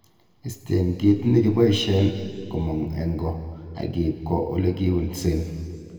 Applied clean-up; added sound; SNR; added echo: none; none; none; reverberation time 2.2 s.